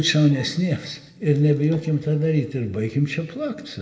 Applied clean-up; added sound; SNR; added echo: neural separator model SepFormer DNS4.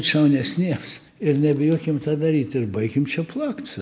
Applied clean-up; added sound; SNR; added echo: none; none; none; none.